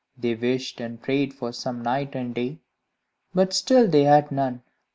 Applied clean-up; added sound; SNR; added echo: none; none; none; none.